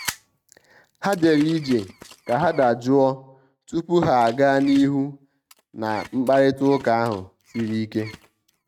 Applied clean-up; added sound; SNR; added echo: neural mask model RNNoise.